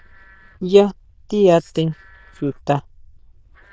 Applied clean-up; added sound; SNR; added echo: neural diffusion model UNIVERSE++.